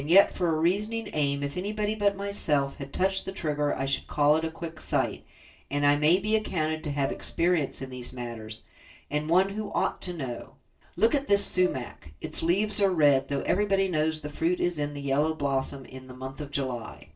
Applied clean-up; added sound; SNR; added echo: neural separator model SepFormer DNS4.